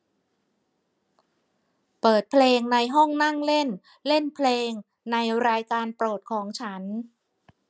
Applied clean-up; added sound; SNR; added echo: none; none; none; none.